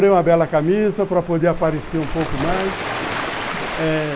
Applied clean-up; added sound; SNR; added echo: none; Waves, surf; 9 dB; none.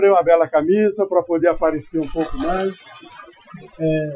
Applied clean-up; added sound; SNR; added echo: classical method Wiener filter.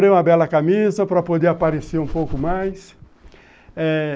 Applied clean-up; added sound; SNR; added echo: none; none; none; none.